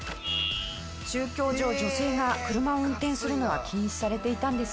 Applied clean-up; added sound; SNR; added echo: none; Clapping; 19 dB; none.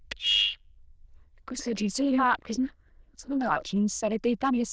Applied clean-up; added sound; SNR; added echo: neural diffusion model UNIVERSE++.